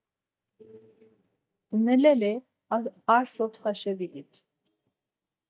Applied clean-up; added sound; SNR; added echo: neural mask model DeepFilterNet 3.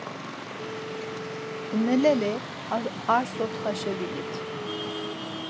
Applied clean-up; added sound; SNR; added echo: none; Traffic noise, roadway noise + Telephone; 5 dB; none.